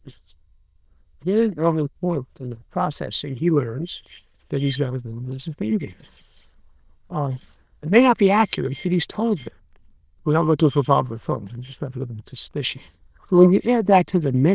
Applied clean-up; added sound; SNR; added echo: neural diffusion model UNIVERSE++.